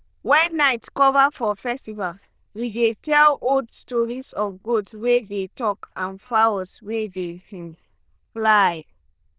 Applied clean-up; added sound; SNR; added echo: neural diffusion model UNIVERSE++.